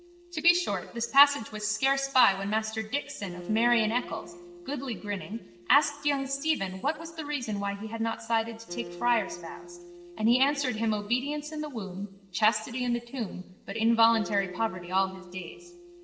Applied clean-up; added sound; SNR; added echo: none; Acoustic guitar; 18 dB; reverberation time 0.8 s.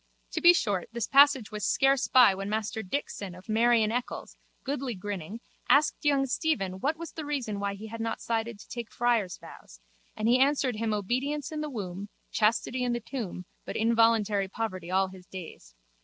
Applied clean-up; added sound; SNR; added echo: none; none; none; none.